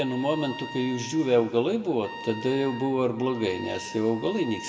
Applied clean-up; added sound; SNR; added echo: none; Trumpet; 14 dB; reverberation time 1.4 s.